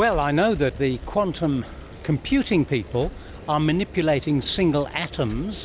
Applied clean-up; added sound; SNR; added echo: none; Bicycle; 15 dB; none.